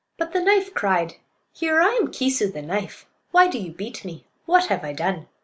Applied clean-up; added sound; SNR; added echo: none; none; none; none.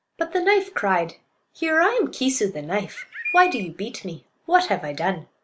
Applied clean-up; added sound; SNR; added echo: none; Bird; 8 dB; none.